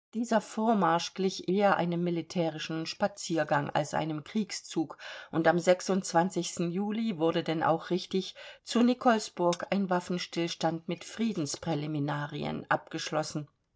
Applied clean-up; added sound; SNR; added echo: neural mask model DeepFilterNet 3.